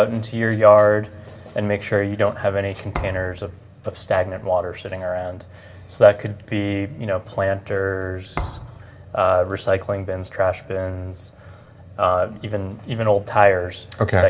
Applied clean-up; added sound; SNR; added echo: none; Thump, thud; 12 dB; reverberation time 1.6 s.